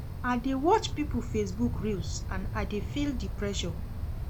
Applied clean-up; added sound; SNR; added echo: none; Wind; 3 dB; none.